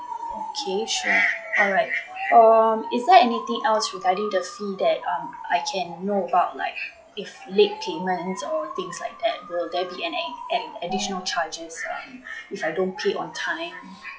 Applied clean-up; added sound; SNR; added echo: classical method log-MMSE.